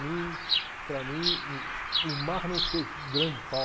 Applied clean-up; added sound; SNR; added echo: none; Bird vocalization, bird call, bird song; -2 dB; none.